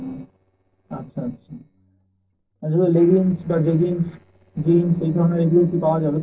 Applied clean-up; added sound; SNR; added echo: neural separator model SepFormer DNS4.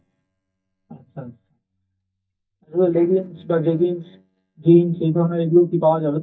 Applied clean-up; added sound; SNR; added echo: neural mask model DeepFilterNet 3.